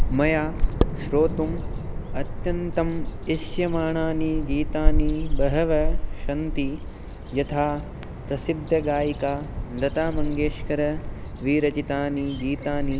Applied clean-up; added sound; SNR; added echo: none; Bird vocalization, bird call, bird song; 0 dB; none.